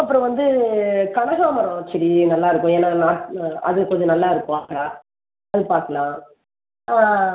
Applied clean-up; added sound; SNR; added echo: none; none; none; none.